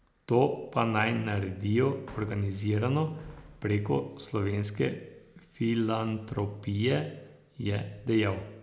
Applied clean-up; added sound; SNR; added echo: none; none; none; none.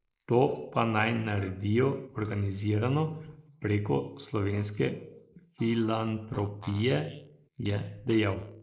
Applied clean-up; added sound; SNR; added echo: neural mask model Resemble Enhance denoiser.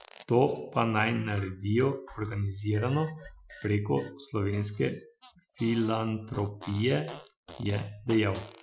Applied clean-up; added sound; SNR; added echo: classical method Wiener filter.